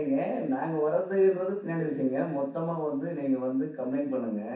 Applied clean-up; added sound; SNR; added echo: none; none; none; reverberation time 0.6 s.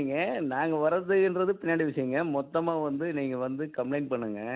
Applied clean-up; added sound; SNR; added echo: none; none; none; none.